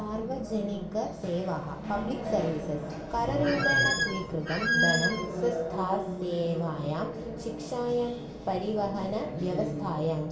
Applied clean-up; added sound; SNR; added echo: none; Squeak; -2 dB; reverberation time 0.4 s.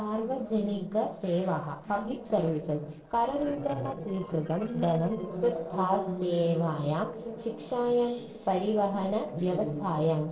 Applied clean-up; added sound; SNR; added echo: neural separator model SepFormer DNS4.